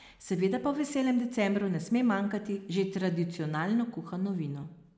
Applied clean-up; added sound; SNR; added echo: none; none; none; none.